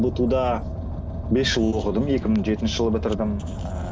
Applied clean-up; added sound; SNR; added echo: none; Car; 5 dB; none.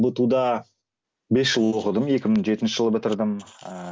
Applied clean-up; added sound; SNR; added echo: none; none; none; none.